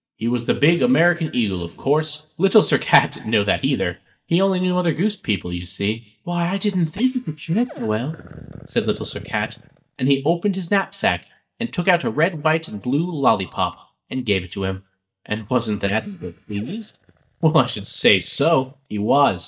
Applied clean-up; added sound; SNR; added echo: neural mask model DeepFilterNet 3.